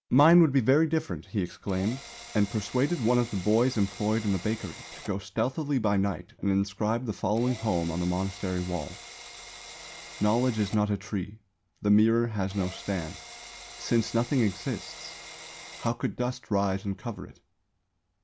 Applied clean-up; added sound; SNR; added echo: none; Drill; 16 dB; none.